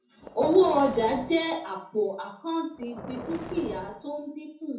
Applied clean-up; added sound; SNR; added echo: none; Boom; 14 dB; reverberation time 0.6 s.